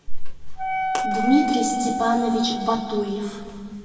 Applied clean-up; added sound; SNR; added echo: none; Wind instrument, woodwind instrument; 5 dB; reverberation time 2.1 s.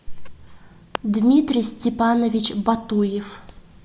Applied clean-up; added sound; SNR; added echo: none; none; none; none.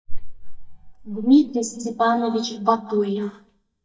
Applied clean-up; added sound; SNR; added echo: neural mask model DeepFilterNet 3.